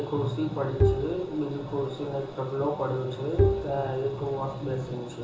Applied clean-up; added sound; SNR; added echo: none; Bowed string instrument; -1 dB; reverberation time 0.6 s.